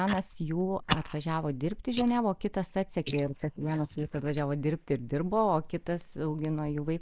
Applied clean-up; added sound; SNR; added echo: neural mask model Resemble Enhance denoiser.